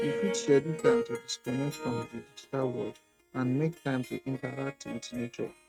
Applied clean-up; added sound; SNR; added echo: neural mask model RNNoise.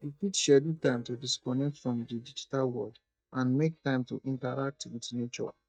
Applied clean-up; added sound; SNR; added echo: neural mask model DeepFilterNet 3.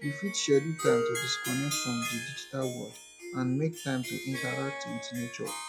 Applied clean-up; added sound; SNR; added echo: classical method log-MMSE.